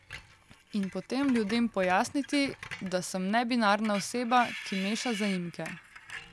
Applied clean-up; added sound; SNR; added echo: none; Screech; 14 dB; none.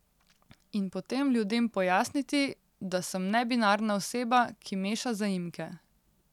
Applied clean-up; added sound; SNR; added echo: none; none; none; none.